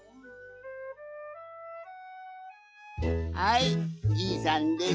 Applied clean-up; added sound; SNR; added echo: classical method log-MMSE.